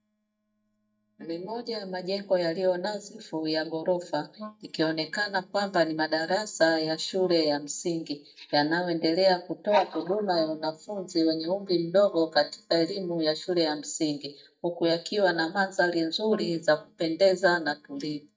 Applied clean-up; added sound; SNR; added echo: neural mask model DeepFilterNet 3.